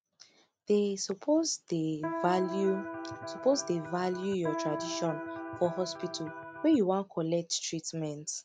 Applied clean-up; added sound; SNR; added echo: none; Electric guitar; 7 dB; none.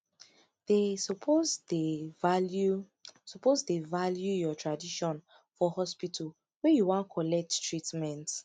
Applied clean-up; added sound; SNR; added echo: none; none; none; none.